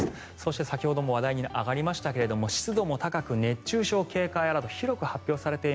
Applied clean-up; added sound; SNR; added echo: none; Motor vehicle (road); 16 dB; none.